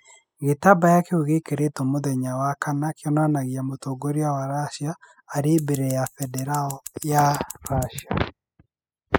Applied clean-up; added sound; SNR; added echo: classical method spectral subtraction.